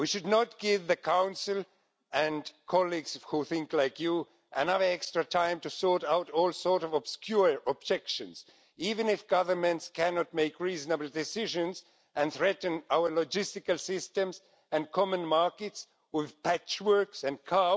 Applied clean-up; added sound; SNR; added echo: none; none; none; none.